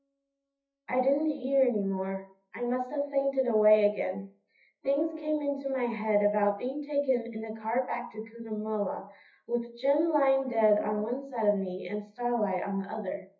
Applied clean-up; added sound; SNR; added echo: classical method WPE with log-MMSE.